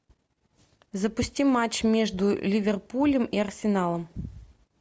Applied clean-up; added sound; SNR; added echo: none; none; none; none.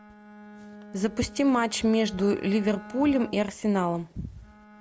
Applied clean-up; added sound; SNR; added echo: none; Bowed string instrument; 19 dB; none.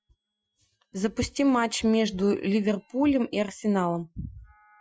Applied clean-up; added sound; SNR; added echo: classical method Wiener filter.